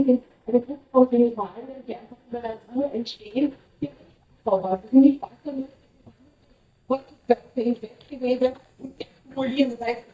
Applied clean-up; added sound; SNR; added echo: neural mask model DeepFilterNet 3.